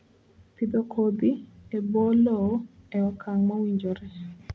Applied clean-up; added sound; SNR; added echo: none; none; none; none.